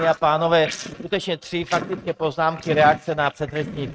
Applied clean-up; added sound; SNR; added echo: neural mask model RNNoise.